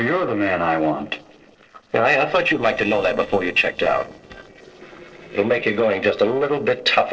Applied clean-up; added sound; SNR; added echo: neural separator model SepFormer DNS4.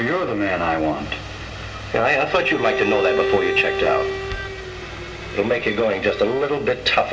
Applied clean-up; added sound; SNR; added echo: none; Bowed string instrument; 7 dB; reverberation time 1.9 s.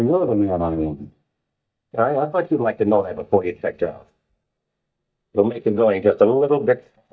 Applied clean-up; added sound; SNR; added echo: neural mask model DeepFilterNet 3.